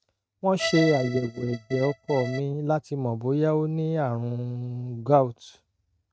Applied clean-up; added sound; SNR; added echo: neural mask model RNNoise.